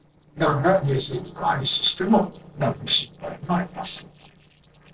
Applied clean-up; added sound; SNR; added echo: neural separator model SepFormer DNS4.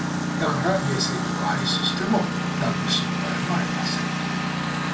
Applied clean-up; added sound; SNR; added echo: none; Engine; -2 dB; reverberation time 0.3 s.